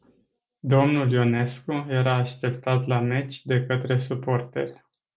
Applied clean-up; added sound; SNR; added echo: none; none; none; none.